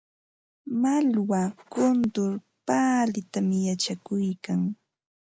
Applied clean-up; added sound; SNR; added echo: none; none; none; none.